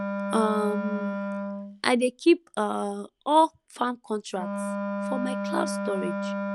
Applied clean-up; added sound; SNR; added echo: none; Wind instrument, woodwind instrument; 5 dB; none.